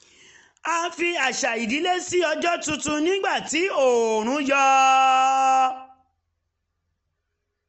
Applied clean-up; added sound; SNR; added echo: none; none; none; none.